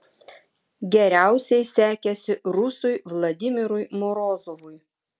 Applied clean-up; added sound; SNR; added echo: none; none; none; none.